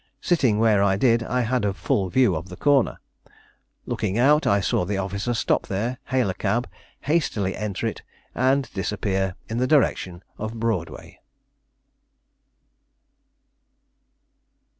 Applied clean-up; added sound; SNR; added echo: none; none; none; none.